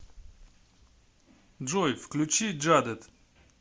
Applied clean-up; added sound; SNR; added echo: none; none; none; none.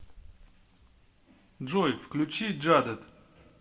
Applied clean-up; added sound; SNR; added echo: none; none; none; reverberation time 0.8 s.